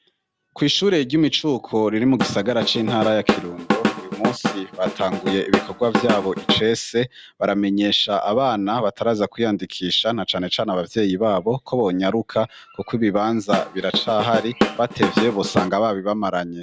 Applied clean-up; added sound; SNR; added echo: none; Drum / Drum kit; 2 dB; none.